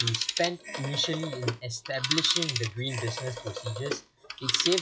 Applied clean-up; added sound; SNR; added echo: classical method log-MMSE.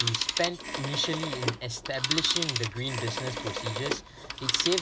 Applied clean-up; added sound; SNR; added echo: none; Telephone; 0 dB; none.